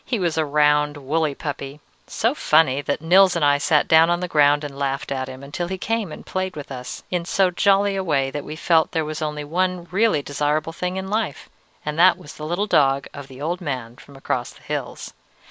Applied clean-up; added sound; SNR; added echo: none; none; none; none.